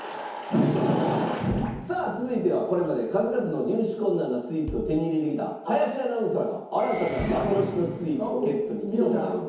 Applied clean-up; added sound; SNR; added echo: none; Bass drum; 18 dB; reverberation time 1.0 s.